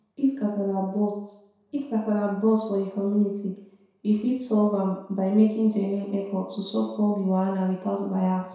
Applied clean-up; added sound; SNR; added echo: none; none; none; reverberation time 0.7 s.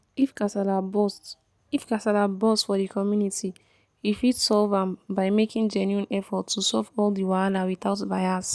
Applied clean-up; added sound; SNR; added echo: none; none; none; none.